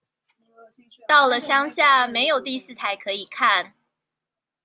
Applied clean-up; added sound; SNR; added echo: none; none; none; none.